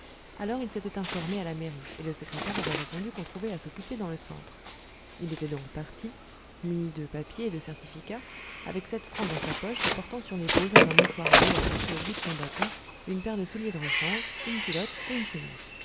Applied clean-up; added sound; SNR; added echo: none; Bird; -4 dB; none.